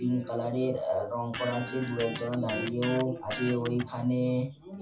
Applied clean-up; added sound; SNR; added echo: none; Electric guitar; 9 dB; reverberation time 0.2 s.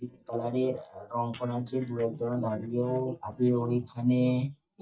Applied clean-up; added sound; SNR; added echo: neural mask model DeepFilterNet 3.